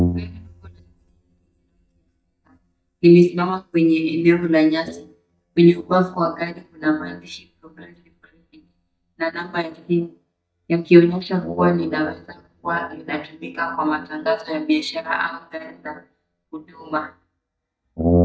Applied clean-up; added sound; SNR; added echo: neural mask model DeepFilterNet 3.